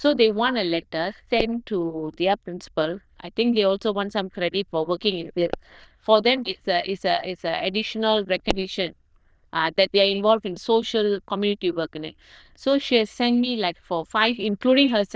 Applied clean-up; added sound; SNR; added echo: neural diffusion model UNIVERSE++.